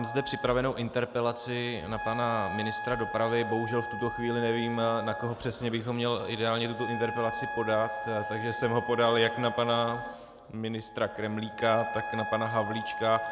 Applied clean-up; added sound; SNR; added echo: none; Wind instrument, woodwind instrument; 8 dB; none.